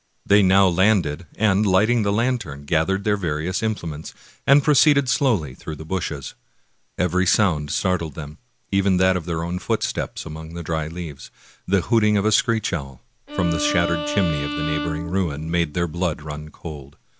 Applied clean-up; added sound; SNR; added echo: none; Bowed string instrument; 7 dB; none.